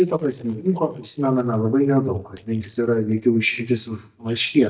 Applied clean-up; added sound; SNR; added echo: neural mask model DeepFilterNet 3.